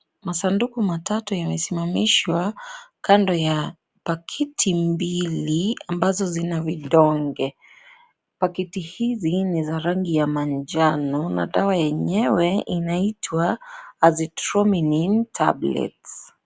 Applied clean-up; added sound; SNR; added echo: none; none; none; none.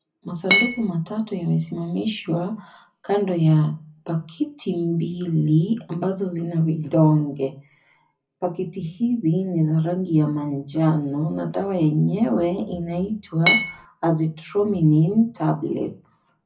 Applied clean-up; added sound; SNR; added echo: none; Glass; -3 dB; reverberation time 0.4 s.